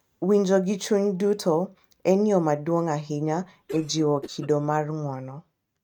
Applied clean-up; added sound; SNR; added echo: neural mask model RNNoise.